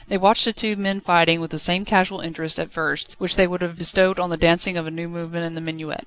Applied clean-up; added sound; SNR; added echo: none; none; none; none.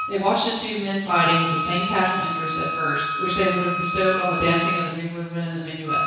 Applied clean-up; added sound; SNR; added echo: none; Wind instrument, woodwind instrument; 4 dB; reverberation time 1.1 s.